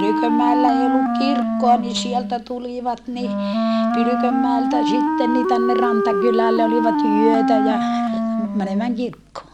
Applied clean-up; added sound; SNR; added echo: none; Wind instrument, woodwind instrument; -2 dB; none.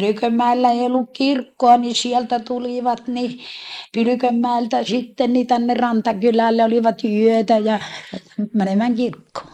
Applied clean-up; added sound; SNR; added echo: neural mask model Resemble Enhance denoiser.